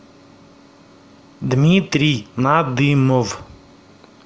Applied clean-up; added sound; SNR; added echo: none; none; none; none.